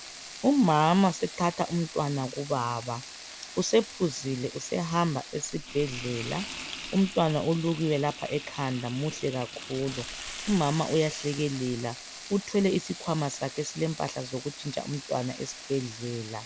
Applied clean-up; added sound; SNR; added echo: none; Frying (food); 13 dB; none.